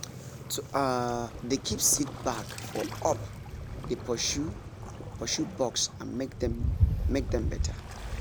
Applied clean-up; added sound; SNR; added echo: none; Waves, surf; 2 dB; none.